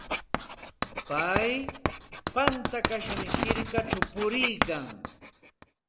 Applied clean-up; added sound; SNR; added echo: none; Writing; -1 dB; none.